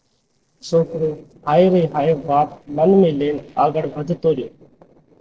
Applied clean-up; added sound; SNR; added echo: neural separator model SepFormer DNS4.